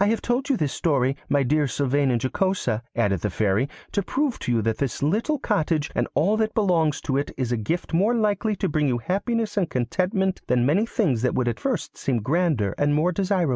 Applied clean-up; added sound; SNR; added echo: none; none; none; none.